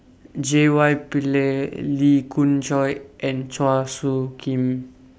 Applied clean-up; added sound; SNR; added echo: none; none; none; none.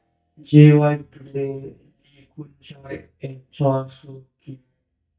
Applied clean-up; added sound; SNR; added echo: neural mask model DeepFilterNet 3.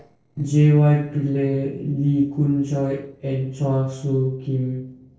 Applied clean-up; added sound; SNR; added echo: neural separator model SepFormer DNS4.